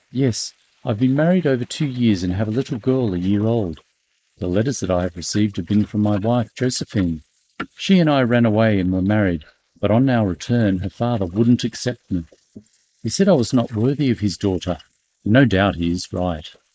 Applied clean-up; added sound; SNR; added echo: neural mask model Resemble Enhance denoiser.